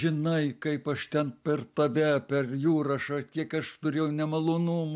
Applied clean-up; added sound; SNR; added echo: none; none; none; none.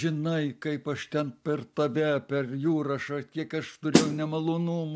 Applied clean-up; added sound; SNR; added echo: none; Snare drum; -4 dB; none.